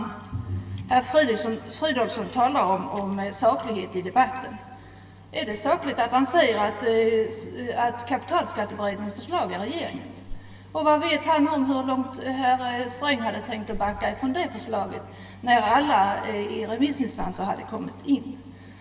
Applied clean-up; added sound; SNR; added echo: none; Whoosh, swoosh, swish; 11 dB; reverberation time 1.4 s.